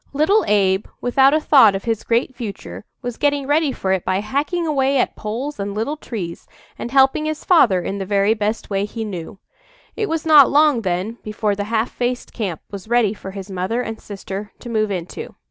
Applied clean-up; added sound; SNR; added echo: none; none; none; none.